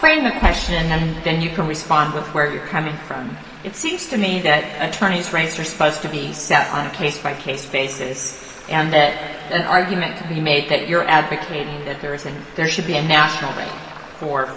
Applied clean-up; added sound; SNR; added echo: none; Traffic noise, roadway noise; 20 dB; reverberation time 2.2 s.